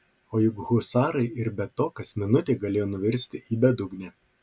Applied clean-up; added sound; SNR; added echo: none; none; none; none.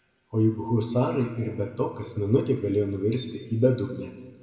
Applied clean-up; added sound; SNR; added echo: none; none; none; reverberation time 1.6 s.